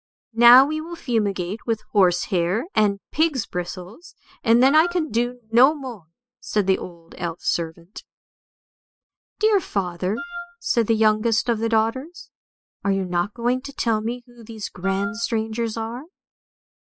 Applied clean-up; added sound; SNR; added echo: classical method spectral subtraction.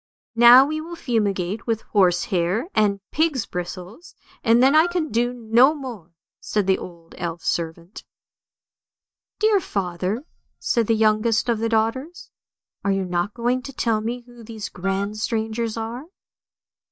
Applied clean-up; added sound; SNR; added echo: neural mask model DeepFilterNet 3.